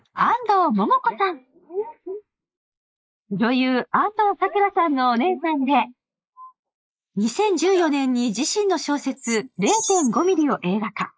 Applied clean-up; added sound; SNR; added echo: neural mask model Resemble Enhance denoiser.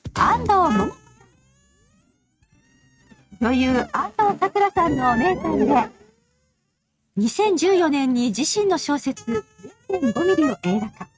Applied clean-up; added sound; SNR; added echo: neural mask model RNNoise.